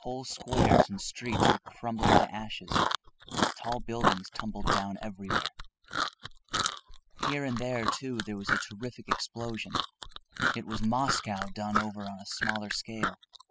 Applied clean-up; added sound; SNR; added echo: classical method spectral subtraction.